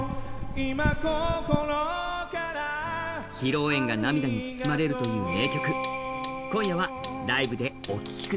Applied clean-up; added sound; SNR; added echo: none; Fire; 6 dB; none.